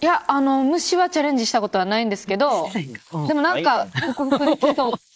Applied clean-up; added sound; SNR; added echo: neural mask model Resemble Enhance denoiser.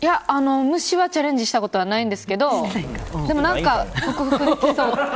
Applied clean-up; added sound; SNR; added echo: none; Fire; 18 dB; none.